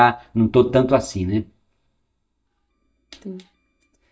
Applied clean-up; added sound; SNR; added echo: neural mask model DeepFilterNet 3.